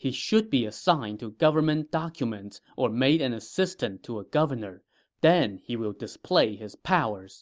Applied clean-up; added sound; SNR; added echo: none; none; none; none.